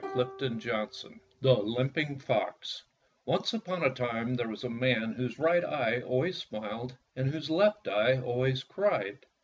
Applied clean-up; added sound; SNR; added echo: none; Plucked string instrument; 16 dB; none.